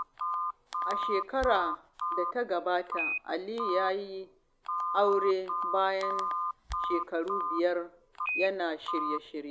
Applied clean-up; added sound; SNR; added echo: none; Telephone; 2 dB; none.